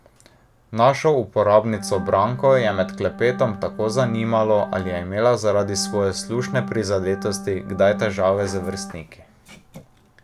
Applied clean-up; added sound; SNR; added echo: none; Organ; 11 dB; none.